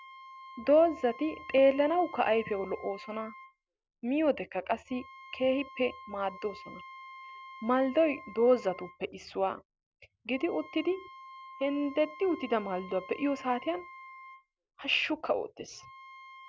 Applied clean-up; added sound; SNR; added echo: none; Wind instrument, woodwind instrument; 18 dB; none.